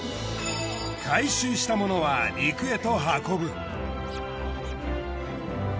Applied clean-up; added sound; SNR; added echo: none; Scratching (performance technique); 20 dB; none.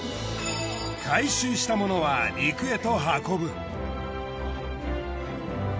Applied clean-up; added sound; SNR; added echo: none; none; none; none.